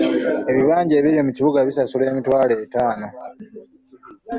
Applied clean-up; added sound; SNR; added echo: none; Bowed string instrument; 17 dB; none.